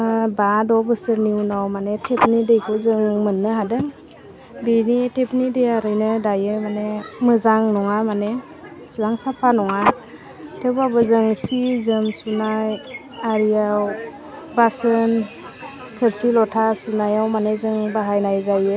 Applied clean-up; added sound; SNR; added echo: none; Telephone; 8 dB; none.